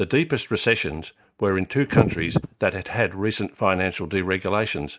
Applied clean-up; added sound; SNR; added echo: neural mask model RNNoise.